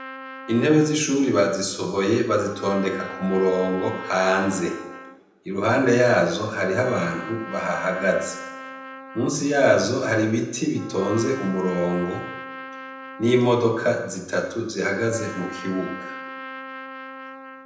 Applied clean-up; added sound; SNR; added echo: none; Trumpet; 15 dB; reverberation time 0.8 s.